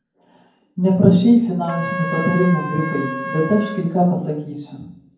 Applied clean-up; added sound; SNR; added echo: none; Trumpet; 11 dB; reverberation time 0.9 s.